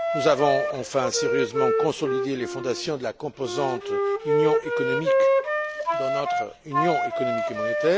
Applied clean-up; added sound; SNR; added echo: none; Wind instrument, woodwind instrument; -2 dB; none.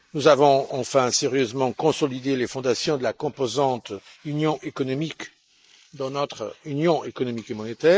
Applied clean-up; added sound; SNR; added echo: neural mask model Resemble Enhance denoiser.